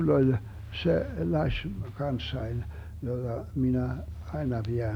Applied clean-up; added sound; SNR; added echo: none; none; none; none.